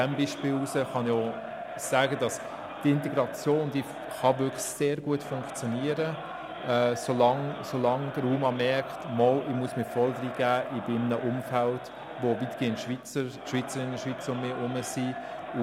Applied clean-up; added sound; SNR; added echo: none; Crowd; 10 dB; none.